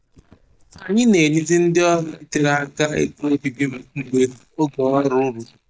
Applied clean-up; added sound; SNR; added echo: neural mask model DeepFilterNet 3.